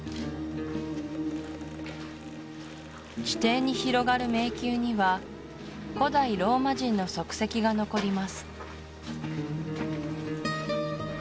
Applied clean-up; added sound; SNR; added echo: none; none; none; none.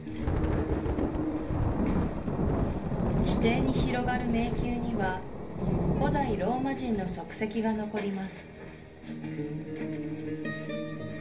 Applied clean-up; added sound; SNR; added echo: none; Thunder; -1 dB; reverberation time 0.3 s.